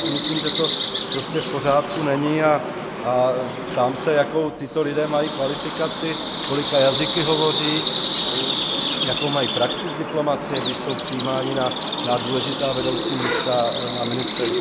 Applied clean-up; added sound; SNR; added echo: none; Bird vocalization, bird call, bird song; -2 dB; none.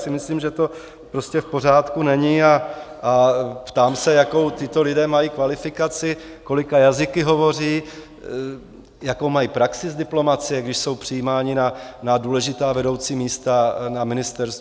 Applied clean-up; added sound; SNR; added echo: none; none; none; none.